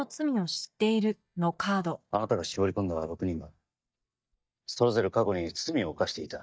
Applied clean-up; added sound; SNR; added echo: neural mask model DeepFilterNet 3.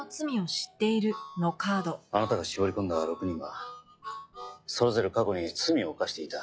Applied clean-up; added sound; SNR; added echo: classical method log-MMSE.